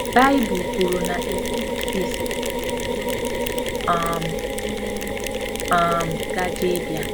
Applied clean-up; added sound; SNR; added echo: none; Mechanisms; 0 dB; none.